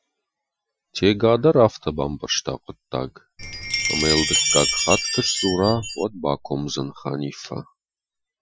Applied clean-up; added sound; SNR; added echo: classical method Wiener filter.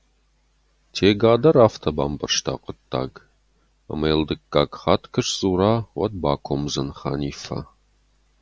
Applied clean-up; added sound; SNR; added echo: none; none; none; none.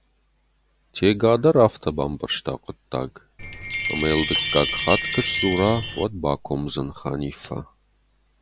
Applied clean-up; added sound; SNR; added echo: none; Chime; 0 dB; none.